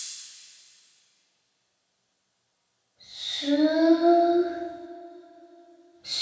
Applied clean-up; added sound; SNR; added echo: none; none; none; reverberation time 0.7 s.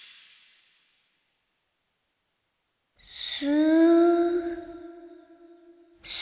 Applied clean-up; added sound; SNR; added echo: none; none; none; none.